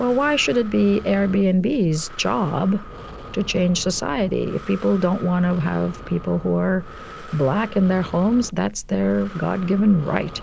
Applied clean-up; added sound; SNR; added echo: none; Breathing; 16 dB; none.